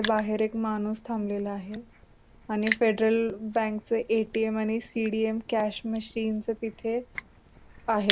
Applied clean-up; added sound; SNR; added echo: none; Crushing; 11 dB; none.